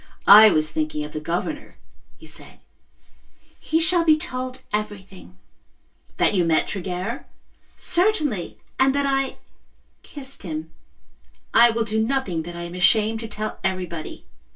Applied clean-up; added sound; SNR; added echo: none; none; none; reverberation time 0.1 s.